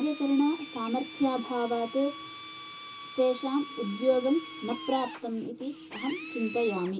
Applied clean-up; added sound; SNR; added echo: none; Drill; 13 dB; reverberation time 0.2 s.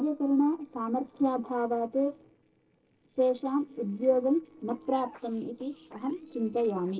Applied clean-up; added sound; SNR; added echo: neural separator model SepFormer DNS4.